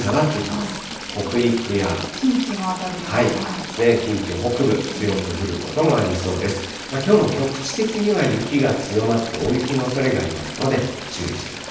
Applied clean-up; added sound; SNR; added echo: none; Stream / Trickle, dribble; 11 dB; reverberation time 0.9 s.